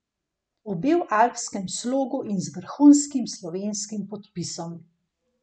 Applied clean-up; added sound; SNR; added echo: none; none; none; none.